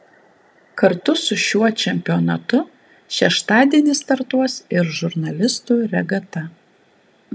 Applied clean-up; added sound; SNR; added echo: none; none; none; none.